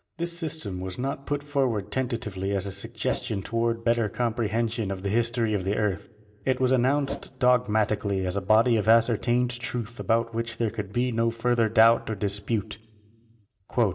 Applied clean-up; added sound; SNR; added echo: none; Whoosh, swoosh, swish; 10 dB; reverberation time 0.3 s.